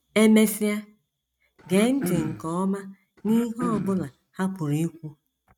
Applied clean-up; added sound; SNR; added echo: neural mask model RNNoise.